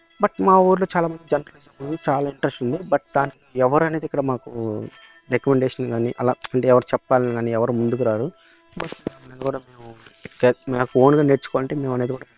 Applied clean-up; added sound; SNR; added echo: neural separator model SepFormer WHAM!.